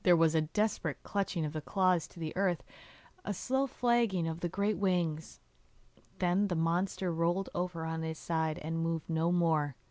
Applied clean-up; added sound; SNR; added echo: none; none; none; none.